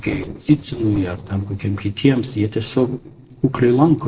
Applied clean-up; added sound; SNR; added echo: neural separator model SepFormer DNS4.